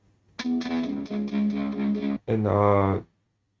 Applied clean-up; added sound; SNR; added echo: neural mask model RNNoise.